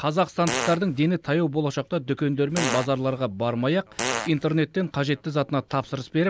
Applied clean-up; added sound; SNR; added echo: none; Fart; 5 dB; none.